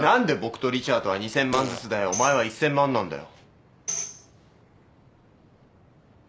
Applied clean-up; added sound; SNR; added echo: none; Fart + Tambourine; 11 dB; none.